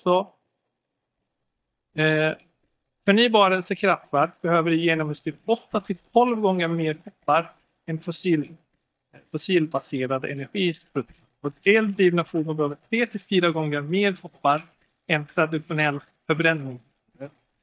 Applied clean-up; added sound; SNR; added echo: neural mask model DeepFilterNet 3.